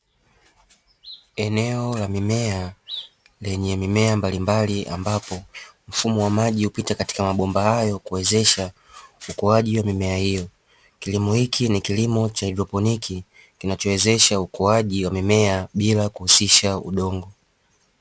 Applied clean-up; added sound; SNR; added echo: none; none; none; none.